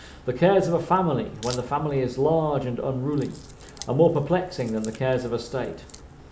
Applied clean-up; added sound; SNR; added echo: none; Crack; 19 dB; reverberation time 0.6 s.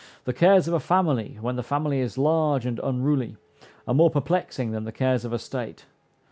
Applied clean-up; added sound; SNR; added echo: none; none; none; none.